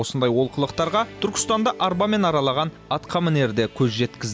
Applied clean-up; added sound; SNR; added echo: none; none; none; none.